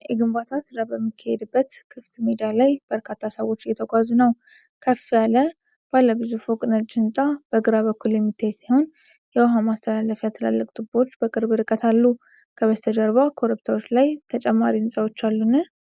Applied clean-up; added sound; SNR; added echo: none; none; none; none.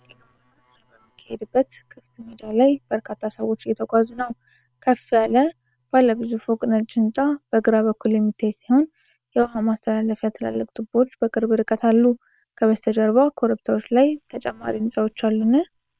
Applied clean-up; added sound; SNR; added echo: neural separator model SepFormer WHAM!.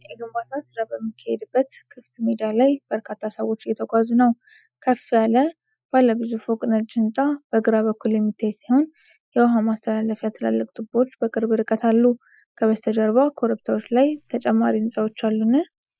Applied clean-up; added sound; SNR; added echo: classical method Wiener filter.